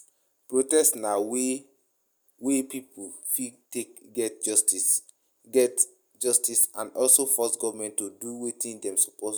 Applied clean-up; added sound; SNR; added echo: none; none; none; none.